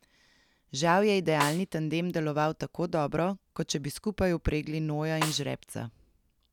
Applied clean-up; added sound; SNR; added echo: none; Snare drum; 7 dB; none.